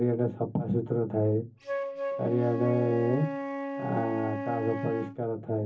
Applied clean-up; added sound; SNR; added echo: none; Wind instrument, woodwind instrument; 7 dB; reverberation time 0.3 s.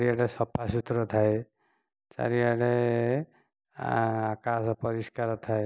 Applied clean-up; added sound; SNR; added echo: none; none; none; none.